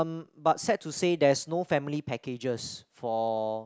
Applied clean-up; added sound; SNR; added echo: none; none; none; none.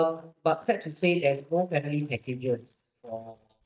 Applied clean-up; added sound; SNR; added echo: neural mask model DeepFilterNet 3.